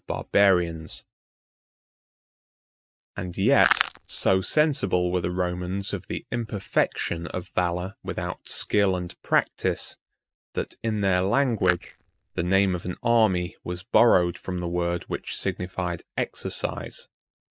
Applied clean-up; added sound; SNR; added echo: neural mask model DeepFilterNet 3.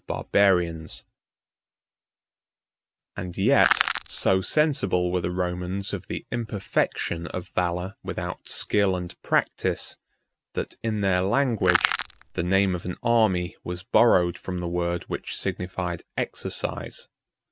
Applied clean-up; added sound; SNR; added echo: none; Crushing; 1 dB; none.